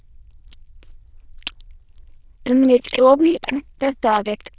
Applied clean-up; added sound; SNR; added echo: neural diffusion model UNIVERSE++.